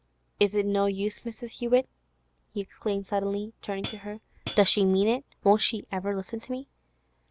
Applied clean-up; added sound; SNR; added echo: none; Hi-hat; 11 dB; none.